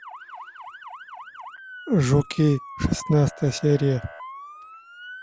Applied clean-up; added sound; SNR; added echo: none; Motor vehicle (road) / Siren; 16 dB; none.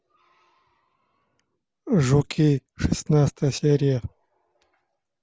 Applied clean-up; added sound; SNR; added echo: none; none; none; none.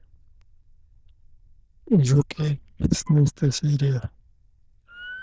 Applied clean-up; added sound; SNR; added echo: neural diffusion model UNIVERSE++.